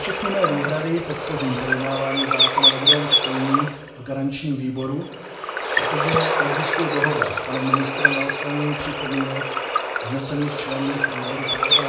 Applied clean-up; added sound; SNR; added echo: none; Water / Bird; -3 dB; reverberation time 0.7 s.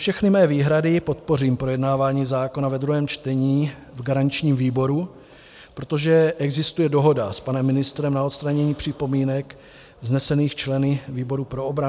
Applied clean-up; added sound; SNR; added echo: none; none; none; none.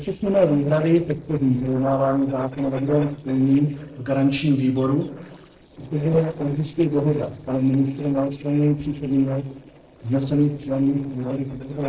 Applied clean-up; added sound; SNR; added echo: neural separator model SepFormer DNS4.